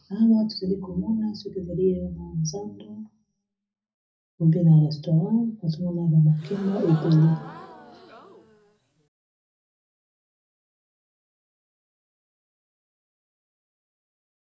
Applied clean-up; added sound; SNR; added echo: none; Crowd / Gasp; 16 dB; reverberation time 0.4 s.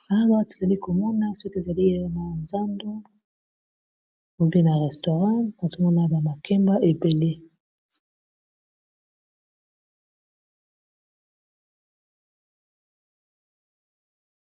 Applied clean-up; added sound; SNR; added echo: none; none; none; none.